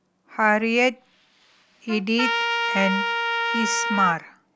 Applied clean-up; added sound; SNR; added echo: none; Trumpet; 2 dB; none.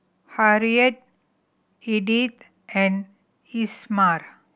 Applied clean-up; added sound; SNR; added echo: none; none; none; none.